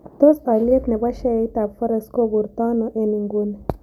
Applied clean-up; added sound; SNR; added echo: none; none; none; none.